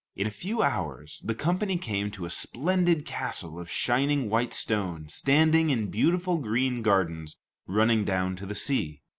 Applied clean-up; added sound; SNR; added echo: none; none; none; none.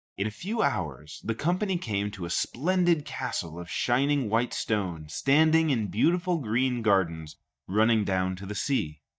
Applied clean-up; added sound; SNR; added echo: neural mask model DeepFilterNet 3.